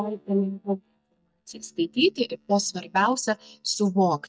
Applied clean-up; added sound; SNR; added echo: neural mask model DeepFilterNet 3.